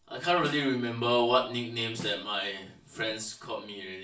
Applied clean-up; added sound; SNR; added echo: none; Snare drum; 18 dB; reverberation time 0.3 s.